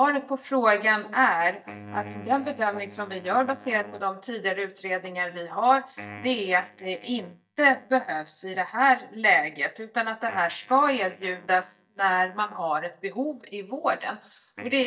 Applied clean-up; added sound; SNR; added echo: neural mask model DeepFilterNet 3.